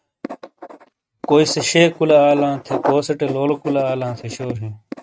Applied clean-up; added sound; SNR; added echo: neural mask model RNNoise.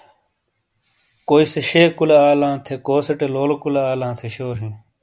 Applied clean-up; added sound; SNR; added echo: none; none; none; none.